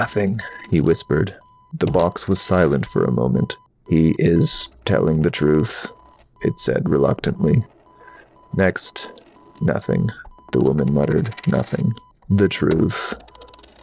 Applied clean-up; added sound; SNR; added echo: neural separator model SepFormer DNS4.